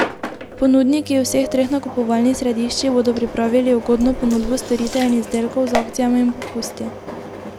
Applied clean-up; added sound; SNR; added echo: none; Engine + Subway, metro, underground / Doorbell; 10 dB; none.